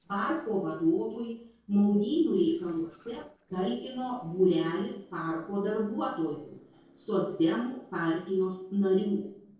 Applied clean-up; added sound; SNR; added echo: neural separator model SepFormer DNS4.